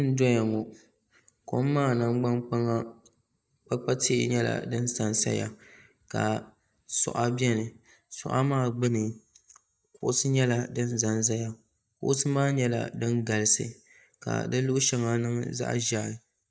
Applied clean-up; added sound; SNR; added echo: neural mask model DeepFilterNet 3.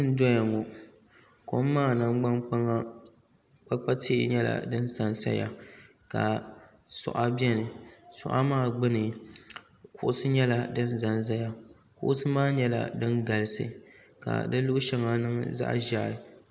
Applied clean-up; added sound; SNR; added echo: none; none; none; none.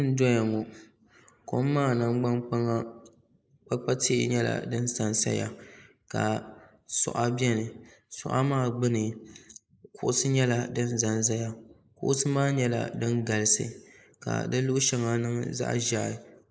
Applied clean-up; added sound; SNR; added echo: neural mask model Resemble Enhance denoiser.